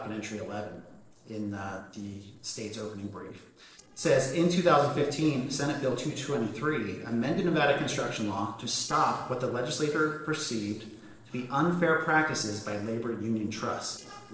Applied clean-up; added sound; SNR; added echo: neural separator model SepFormer DNS4.